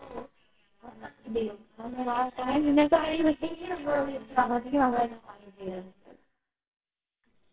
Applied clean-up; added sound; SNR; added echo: neural separator model SepFormer WHAMR!.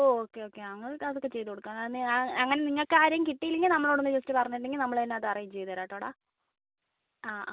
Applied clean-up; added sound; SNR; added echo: none; none; none; none.